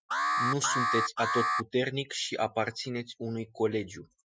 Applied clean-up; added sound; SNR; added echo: classical method Wiener filter.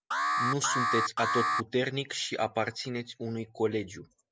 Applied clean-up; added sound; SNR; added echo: none; Alarm; -3 dB; none.